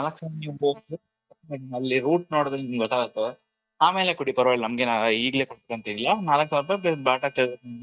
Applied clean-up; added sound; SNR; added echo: neural mask model DeepFilterNet 3.